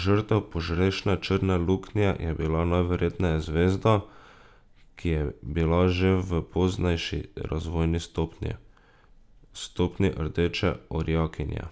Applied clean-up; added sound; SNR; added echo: none; none; none; none.